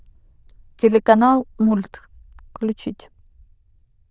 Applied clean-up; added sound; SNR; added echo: neural diffusion model UNIVERSE++.